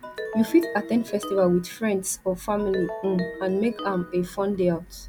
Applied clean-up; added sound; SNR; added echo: none; Ringtone; 12 dB; none.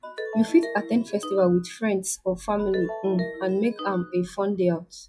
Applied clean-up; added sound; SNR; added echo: classical method log-MMSE.